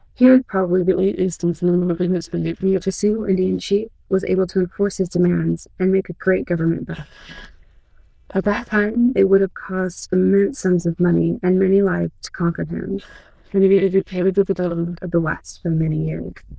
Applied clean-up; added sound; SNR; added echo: neural diffusion model UNIVERSE++.